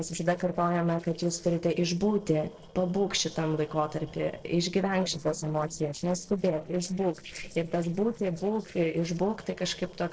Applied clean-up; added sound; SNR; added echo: neural separator model SepFormer DNS4.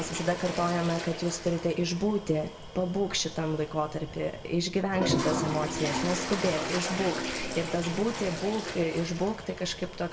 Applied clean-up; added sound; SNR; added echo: none; Toilet flush; 6 dB; reverberation time 0.7 s.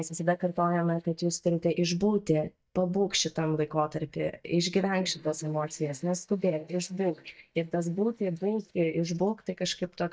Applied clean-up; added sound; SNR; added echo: neural mask model DeepFilterNet 3.